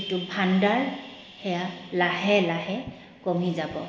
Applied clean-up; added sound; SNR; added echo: none; none; none; none.